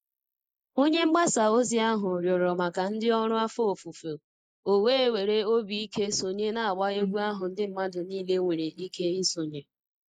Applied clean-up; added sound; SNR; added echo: neural mask model Resemble Enhance denoiser.